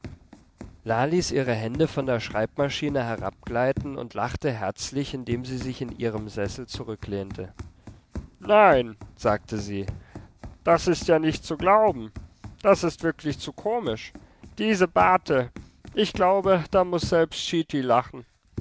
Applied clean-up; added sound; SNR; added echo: none; Run; 16 dB; none.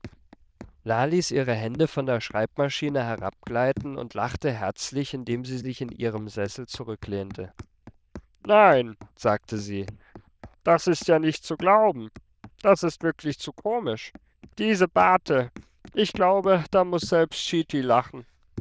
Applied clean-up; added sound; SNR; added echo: neural diffusion model UNIVERSE++.